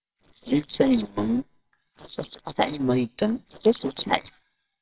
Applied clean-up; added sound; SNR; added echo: neural separator model SepFormer WHAMR!.